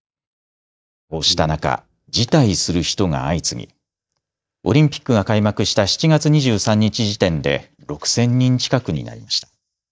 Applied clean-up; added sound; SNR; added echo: neural mask model DeepFilterNet 3.